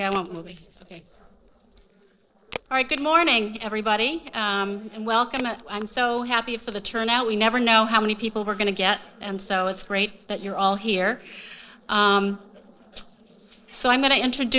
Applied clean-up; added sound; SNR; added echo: neural separator model SepFormer DNS4.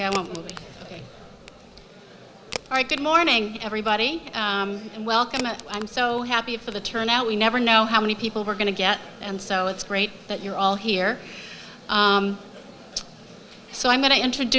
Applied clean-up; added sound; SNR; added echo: none; Crack; 16 dB; none.